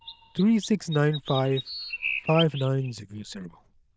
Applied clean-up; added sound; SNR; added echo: neural diffusion model UNIVERSE++.